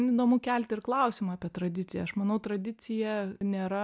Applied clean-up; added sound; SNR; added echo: none; none; none; none.